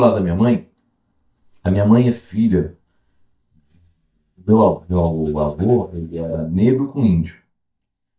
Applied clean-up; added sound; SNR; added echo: neural mask model DeepFilterNet 3.